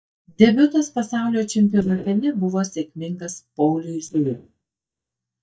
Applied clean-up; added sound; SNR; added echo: neural mask model DeepFilterNet 3.